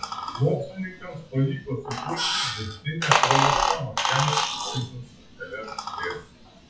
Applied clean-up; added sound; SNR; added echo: classical method WPE with log-MMSE.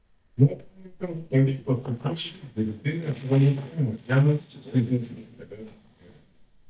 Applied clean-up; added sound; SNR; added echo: neural mask model DeepFilterNet 3.